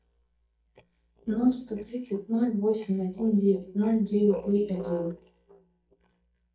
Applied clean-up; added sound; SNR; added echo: neural mask model DeepFilterNet 3.